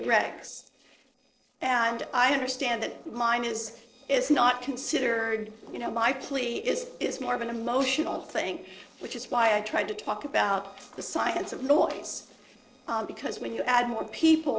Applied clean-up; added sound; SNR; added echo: neural separator model SepFormer DNS4.